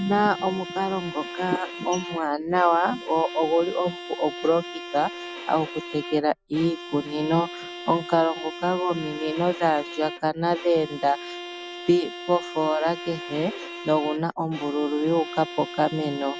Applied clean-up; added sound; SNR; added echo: none; Bowed string instrument; 12 dB; none.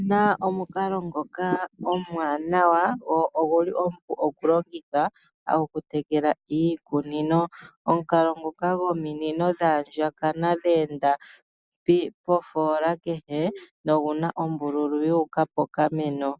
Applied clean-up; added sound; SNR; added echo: none; none; none; none.